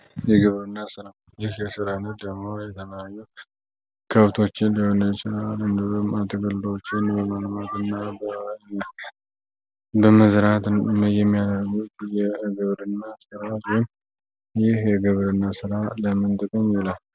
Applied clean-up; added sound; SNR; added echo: none; none; none; none.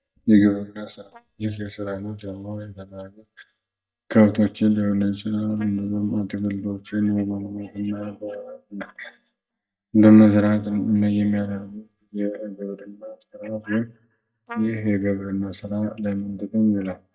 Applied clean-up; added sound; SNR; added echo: neural mask model DeepFilterNet 3.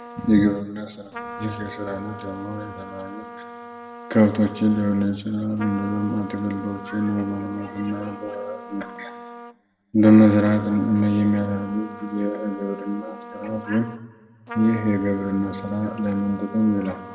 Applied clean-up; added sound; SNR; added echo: none; Trumpet; 15 dB; reverberation time 1.3 s.